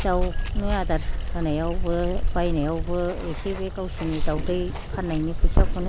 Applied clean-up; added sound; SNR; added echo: none; Water; -4 dB; none.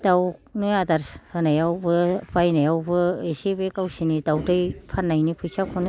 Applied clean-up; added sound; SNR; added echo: none; none; none; none.